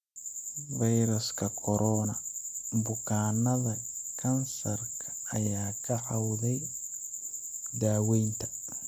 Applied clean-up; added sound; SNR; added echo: none; none; none; none.